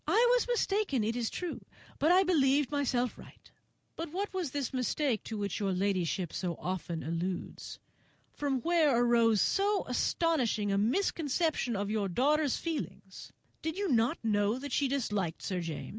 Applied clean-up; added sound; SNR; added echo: none; none; none; none.